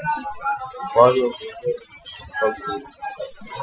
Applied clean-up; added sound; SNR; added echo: classical method Wiener filter.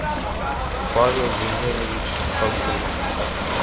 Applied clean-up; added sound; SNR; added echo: none; Ocean / Boat, Water vehicle; -3 dB; none.